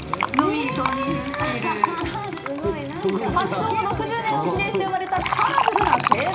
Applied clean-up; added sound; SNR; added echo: none; Fill (with liquid); 3 dB; reverberation time 0.4 s.